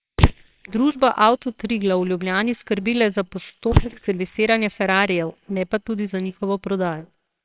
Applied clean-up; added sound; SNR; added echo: neural separator model SepFormer WHAMR!.